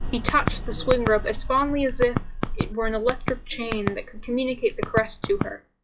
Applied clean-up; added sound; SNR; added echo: classical method log-MMSE.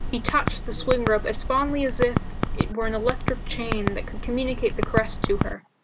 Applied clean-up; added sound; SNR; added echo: none; Typing; 1 dB; none.